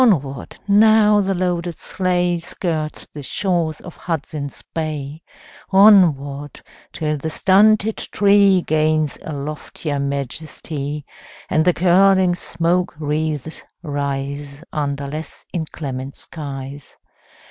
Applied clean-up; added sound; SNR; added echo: none; none; none; none.